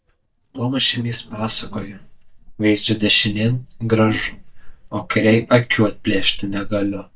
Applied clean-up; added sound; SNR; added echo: neural mask model DeepFilterNet 3.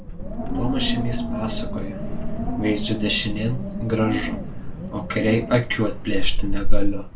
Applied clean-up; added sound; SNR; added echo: none; Wind; -4 dB; reverberation time 0.2 s.